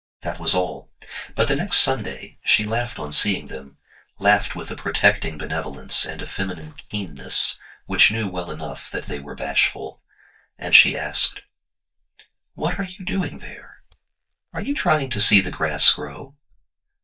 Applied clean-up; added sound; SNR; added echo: neural mask model DeepFilterNet 3.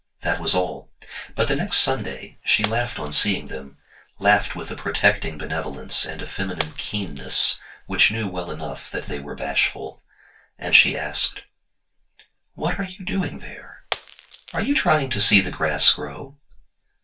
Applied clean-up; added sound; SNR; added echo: none; Shatter; 14 dB; reverberation time 0.2 s.